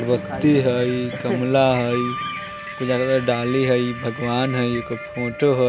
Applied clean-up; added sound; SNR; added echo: none; Wind instrument, woodwind instrument; 13 dB; none.